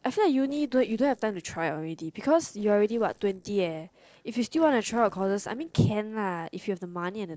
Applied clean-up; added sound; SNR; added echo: neural separator model SepFormer DNS4.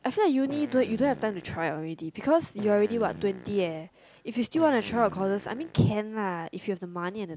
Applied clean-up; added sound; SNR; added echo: none; Fart; 16 dB; none.